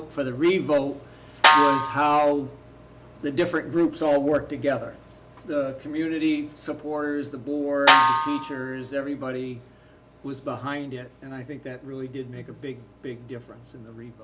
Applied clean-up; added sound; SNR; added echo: none; Snare drum; -4 dB; none.